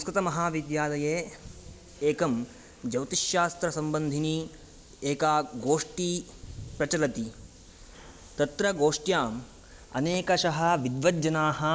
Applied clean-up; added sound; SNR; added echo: none; none; none; none.